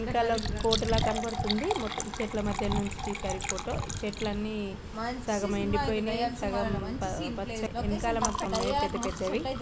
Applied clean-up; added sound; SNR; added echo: none; Liquid; 9 dB; none.